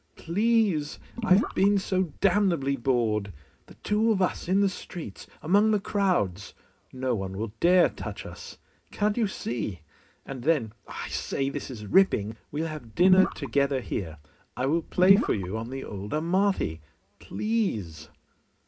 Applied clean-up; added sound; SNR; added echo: none; Gurgling / Liquid; 2 dB; reverberation time 0.3 s.